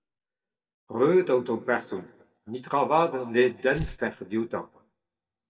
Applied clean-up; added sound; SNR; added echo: neural mask model DeepFilterNet 3.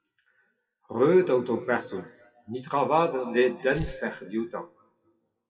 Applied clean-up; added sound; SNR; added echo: classical method WPE with log-MMSE.